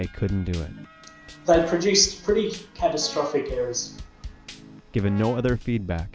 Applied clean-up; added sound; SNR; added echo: none; Drum / Drum kit + Brass instrument; 16 dB; none.